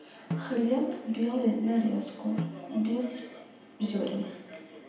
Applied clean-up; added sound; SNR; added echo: none; Snare drum; 11 dB; reverberation time 0.9 s.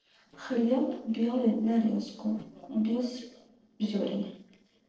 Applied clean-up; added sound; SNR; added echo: neural separator model SepFormer DNS4.